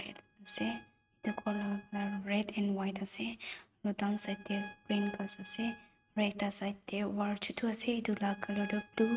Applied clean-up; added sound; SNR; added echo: neural mask model RNNoise.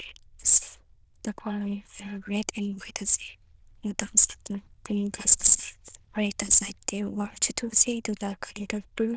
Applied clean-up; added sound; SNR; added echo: neural diffusion model UNIVERSE++.